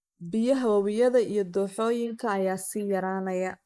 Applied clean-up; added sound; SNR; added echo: neural mask model Resemble Enhance denoiser.